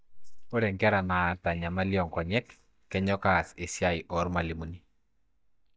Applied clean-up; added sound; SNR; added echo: neural mask model DeepFilterNet 3.